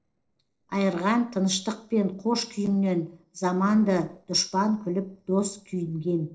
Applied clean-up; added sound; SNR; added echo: neural separator model SepFormer DNS4.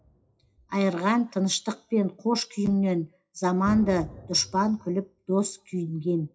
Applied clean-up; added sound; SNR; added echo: classical method WPE with log-MMSE.